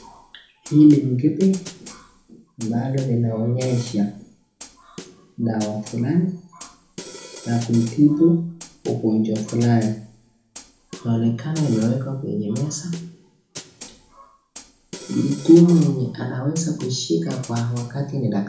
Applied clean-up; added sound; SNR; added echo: none; Snare drum; 20 dB; reverberation time 0.7 s.